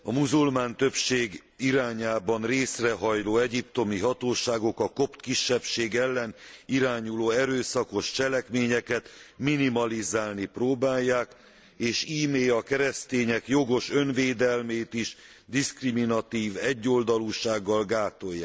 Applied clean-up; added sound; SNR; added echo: none; none; none; none.